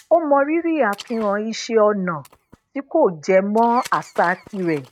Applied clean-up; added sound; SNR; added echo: neural mask model RNNoise.